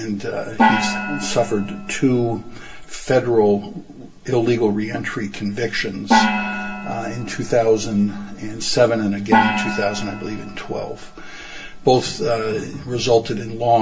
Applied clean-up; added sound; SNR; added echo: none; Gong; 2 dB; reverberation time 0.2 s.